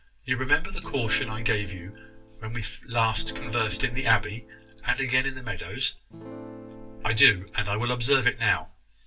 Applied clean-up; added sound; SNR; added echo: none; Acoustic guitar / Strum; 16 dB; reverberation time 0.2 s.